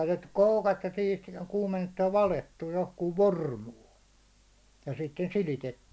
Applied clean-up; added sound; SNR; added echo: none; none; none; none.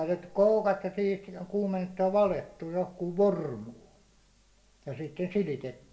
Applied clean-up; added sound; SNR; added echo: none; none; none; reverberation time 0.5 s.